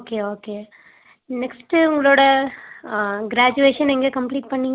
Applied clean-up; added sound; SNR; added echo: none; none; none; none.